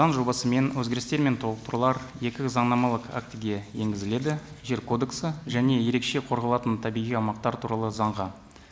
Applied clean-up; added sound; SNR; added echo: none; none; none; none.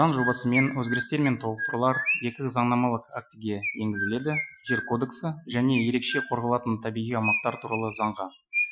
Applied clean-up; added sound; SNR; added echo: classical method Wiener filter.